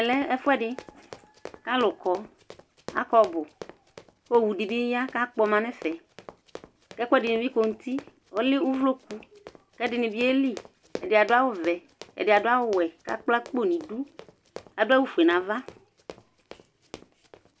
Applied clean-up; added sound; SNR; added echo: none; Run; 20 dB; none.